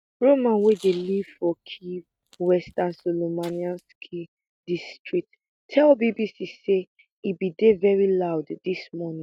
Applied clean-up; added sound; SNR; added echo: neural mask model RNNoise.